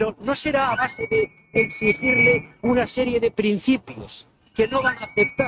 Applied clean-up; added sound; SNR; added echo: neural mask model RNNoise.